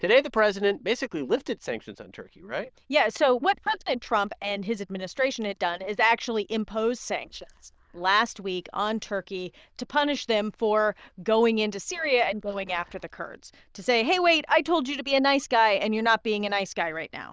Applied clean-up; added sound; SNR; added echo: neural diffusion model UNIVERSE++.